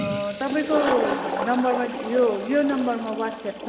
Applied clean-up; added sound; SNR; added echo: none; Toilet flush; 5 dB; reverberation time 3.0 s.